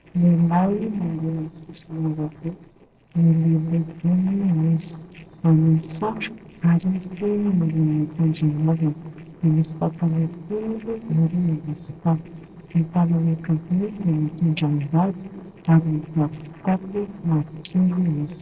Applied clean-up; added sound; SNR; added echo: neural separator model SepFormer DNS4.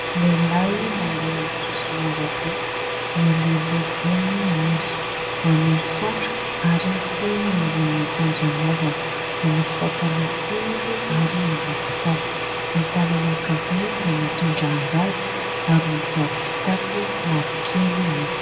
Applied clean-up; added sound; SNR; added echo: none; Domestic sounds, home sounds; 3 dB; reverberation time 1.4 s.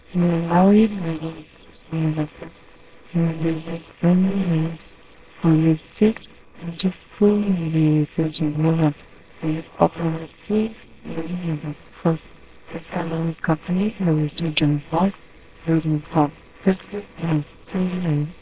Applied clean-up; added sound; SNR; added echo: neural separator model SepFormer WHAMR!.